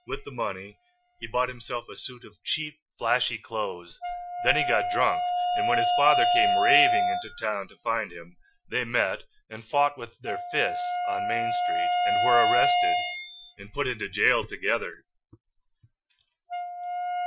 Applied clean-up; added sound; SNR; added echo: classical method Wiener filter.